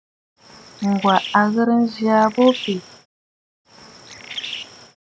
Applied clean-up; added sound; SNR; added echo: none; Bird; 14 dB; none.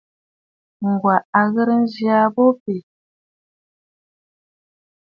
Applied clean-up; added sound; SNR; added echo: none; none; none; none.